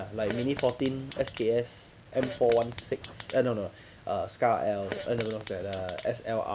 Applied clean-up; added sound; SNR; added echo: none; Fart; 10 dB; none.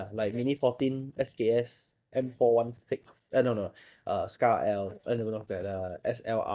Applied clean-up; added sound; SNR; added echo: neural mask model DeepFilterNet 3.